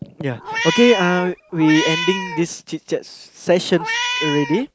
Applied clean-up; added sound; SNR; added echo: none; Meow; 5 dB; none.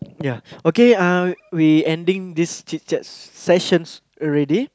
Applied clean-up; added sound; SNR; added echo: none; none; none; none.